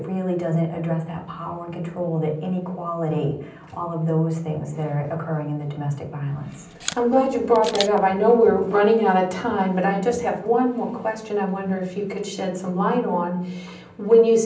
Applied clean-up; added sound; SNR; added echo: none; Camera; 13 dB; reverberation time 0.6 s.